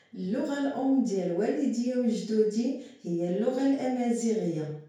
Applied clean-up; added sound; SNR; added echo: none; none; none; reverberation time 0.5 s.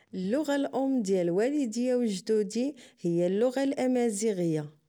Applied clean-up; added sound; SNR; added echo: none; none; none; none.